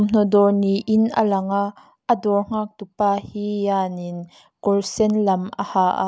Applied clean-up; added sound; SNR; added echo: none; none; none; none.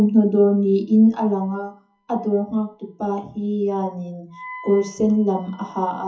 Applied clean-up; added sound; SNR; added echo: classical method WPE with log-MMSE.